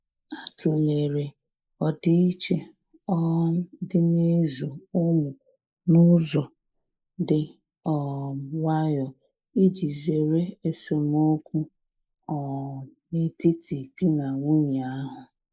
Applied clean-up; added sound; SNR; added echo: neural mask model Resemble Enhance denoiser.